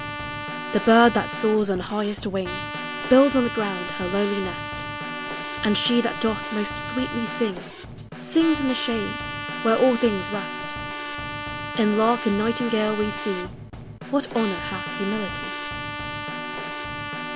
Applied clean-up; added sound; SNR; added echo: none; Snare drum / Drum kit + Trumpet; 7 dB; none.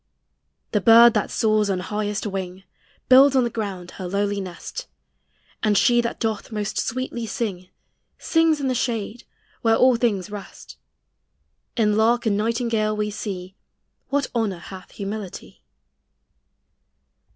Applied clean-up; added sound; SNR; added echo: none; none; none; none.